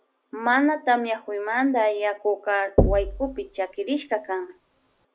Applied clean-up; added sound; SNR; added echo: none; Knock / Wood; 2 dB; none.